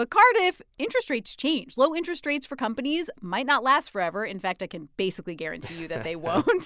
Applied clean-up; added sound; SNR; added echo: none; none; none; none.